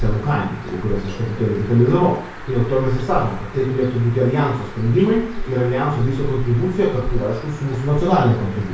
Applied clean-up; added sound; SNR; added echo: none; Bird; 8 dB; reverberation time 0.6 s.